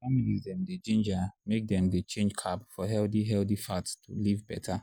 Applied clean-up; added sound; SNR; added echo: none; none; none; none.